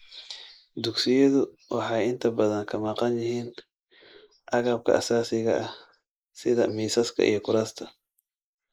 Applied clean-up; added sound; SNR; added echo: neural mask model Resemble Enhance denoiser.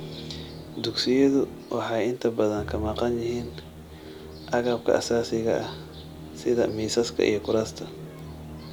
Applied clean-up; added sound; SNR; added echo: none; Musical instrument; 13 dB; none.